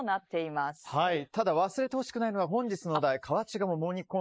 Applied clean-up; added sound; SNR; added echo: neural mask model Resemble Enhance denoiser.